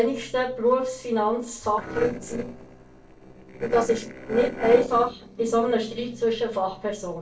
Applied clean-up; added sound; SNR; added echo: neural separator model SepFormer DNS4.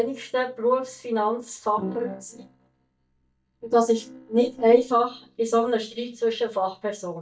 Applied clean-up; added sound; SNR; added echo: neural mask model DeepFilterNet 3.